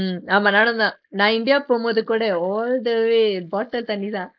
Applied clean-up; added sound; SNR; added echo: neural mask model Resemble Enhance denoiser.